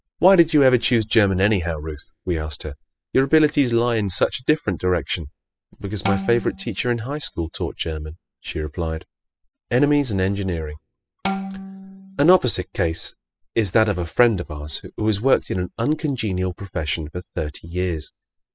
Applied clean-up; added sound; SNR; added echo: classical method spectral subtraction.